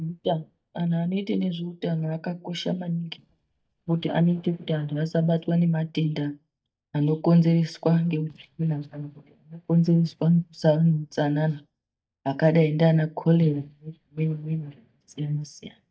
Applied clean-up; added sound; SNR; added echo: neural mask model DeepFilterNet 3.